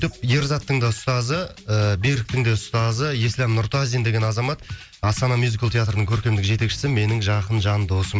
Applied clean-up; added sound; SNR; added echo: none; none; none; none.